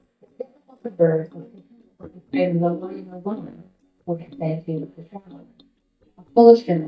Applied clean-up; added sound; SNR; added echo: neural mask model DeepFilterNet 3.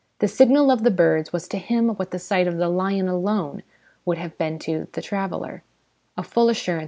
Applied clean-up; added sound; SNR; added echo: none; none; none; none.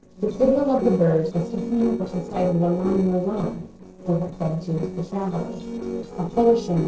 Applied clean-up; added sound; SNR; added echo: neural separator model SepFormer DNS4.